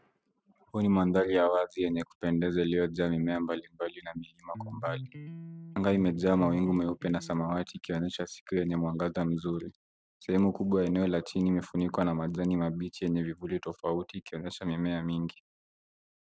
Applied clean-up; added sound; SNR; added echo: neural mask model RNNoise.